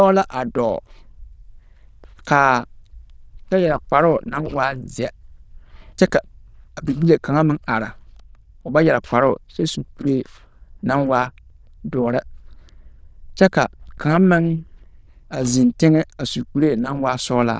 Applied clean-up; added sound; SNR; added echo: neural diffusion model UNIVERSE++.